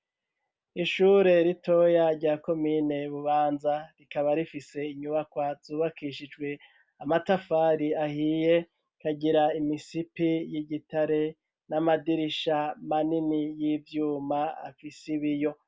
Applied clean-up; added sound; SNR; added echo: none; none; none; none.